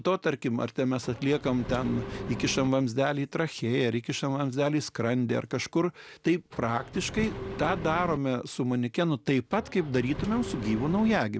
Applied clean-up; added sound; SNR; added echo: none; Engine; 10 dB; none.